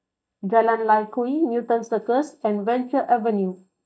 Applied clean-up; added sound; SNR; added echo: neural mask model DeepFilterNet 3.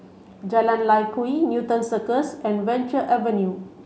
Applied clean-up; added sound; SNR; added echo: none; none; none; none.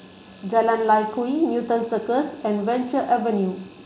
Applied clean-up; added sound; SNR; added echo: none; Alarm / Clock; 16 dB; none.